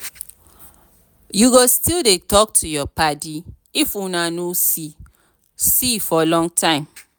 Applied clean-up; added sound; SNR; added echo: none; none; none; none.